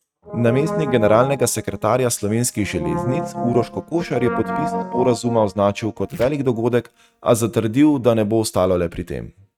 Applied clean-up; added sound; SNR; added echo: neural mask model RNNoise.